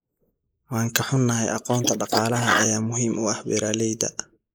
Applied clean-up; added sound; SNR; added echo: neural mask model Resemble Enhance denoiser.